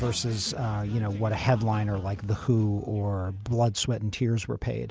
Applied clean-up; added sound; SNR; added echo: none; none; none; none.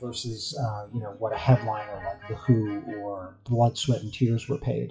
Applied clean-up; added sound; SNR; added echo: classical method WPE with log-MMSE.